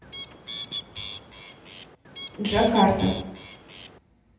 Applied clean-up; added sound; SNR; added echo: none; Bird; 10 dB; reverberation time 0.9 s.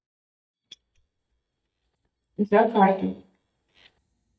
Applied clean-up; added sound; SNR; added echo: neural mask model DeepFilterNet 3.